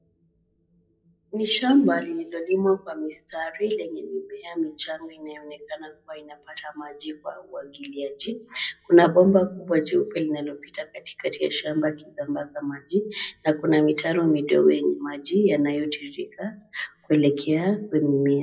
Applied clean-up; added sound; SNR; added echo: classical method WPE with log-MMSE.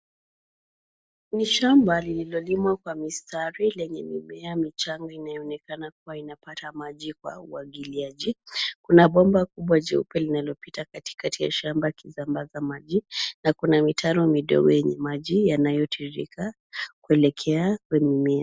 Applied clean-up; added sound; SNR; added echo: none; none; none; none.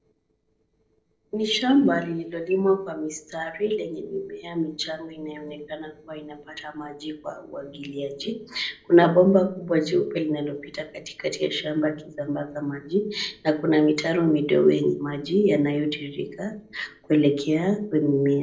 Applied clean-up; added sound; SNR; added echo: neural separator model SepFormer DNS4.